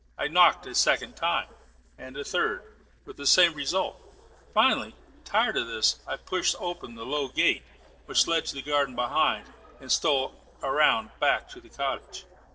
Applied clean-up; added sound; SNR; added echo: neural separator model SepFormer DNS4.